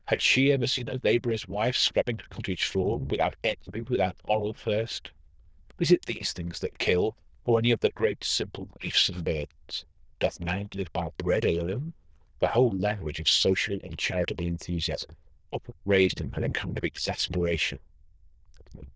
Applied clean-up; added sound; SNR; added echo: neural diffusion model UNIVERSE++.